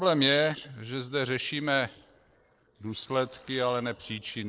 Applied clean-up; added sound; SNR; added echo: neural separator model SepFormer DNS4.